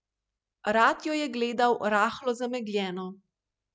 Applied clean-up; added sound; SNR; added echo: none; none; none; none.